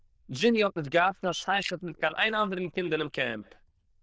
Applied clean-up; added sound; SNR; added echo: neural diffusion model UNIVERSE++.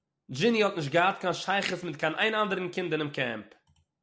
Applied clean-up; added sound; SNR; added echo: none; none; none; none.